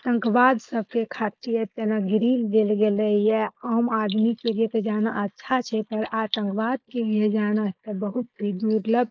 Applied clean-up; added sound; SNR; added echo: neural mask model Resemble Enhance denoiser.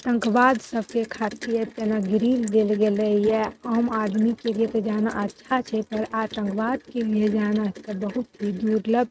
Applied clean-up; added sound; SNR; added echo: neural mask model RNNoise.